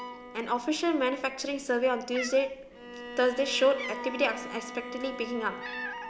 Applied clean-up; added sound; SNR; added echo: none; Cat + Bowed string instrument; 11 dB; none.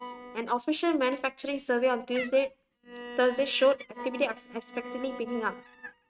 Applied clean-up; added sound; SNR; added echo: neural mask model RNNoise.